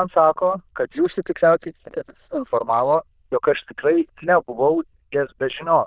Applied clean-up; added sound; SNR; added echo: neural diffusion model UNIVERSE++.